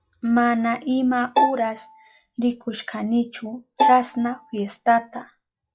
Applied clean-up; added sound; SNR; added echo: classical method log-MMSE.